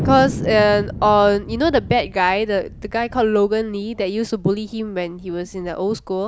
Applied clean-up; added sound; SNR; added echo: none; Thunder; 12 dB; none.